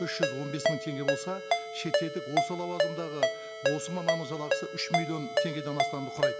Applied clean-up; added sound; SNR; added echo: none; Ringtone; -5 dB; none.